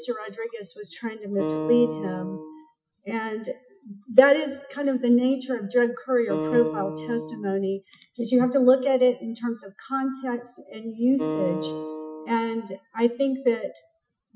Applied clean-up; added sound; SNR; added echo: classical method Wiener filter.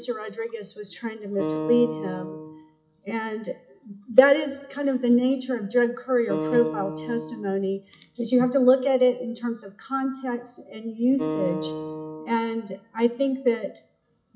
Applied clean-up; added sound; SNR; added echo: classical method log-MMSE.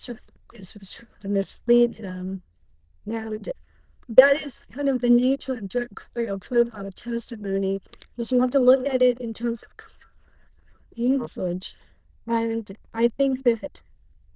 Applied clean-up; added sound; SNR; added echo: neural diffusion model UNIVERSE++.